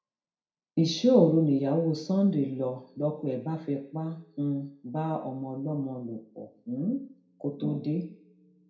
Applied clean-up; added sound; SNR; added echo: none; none; none; reverberation time 0.5 s.